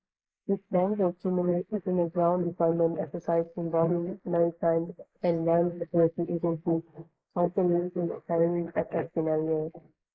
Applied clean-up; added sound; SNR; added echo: neural mask model Resemble Enhance denoiser.